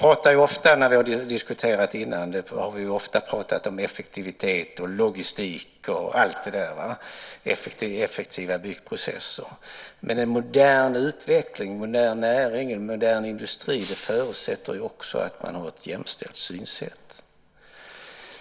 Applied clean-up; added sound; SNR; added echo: none; Shatter; 14 dB; none.